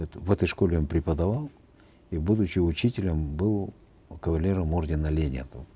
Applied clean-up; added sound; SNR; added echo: none; none; none; none.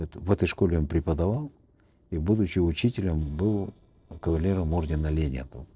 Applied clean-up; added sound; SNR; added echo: neural separator model SepFormer DNS4.